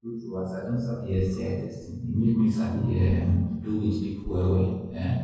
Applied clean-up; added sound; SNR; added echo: neural separator model SepFormer DNS4.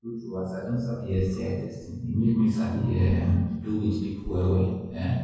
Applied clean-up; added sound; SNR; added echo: none; Burping, eructation; 17 dB; reverberation time 1.3 s.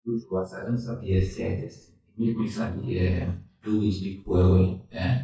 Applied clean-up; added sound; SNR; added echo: neural mask model DeepFilterNet 3.